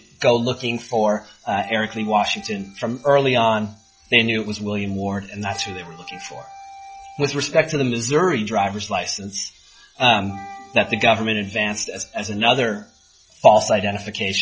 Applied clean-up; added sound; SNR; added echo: classical method log-MMSE.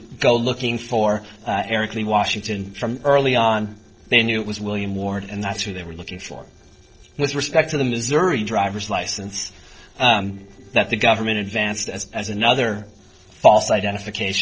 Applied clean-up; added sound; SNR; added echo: neural separator model SepFormer DNS4.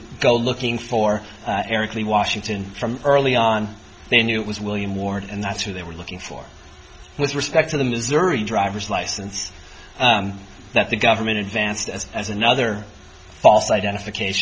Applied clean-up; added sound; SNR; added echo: none; none; none; none.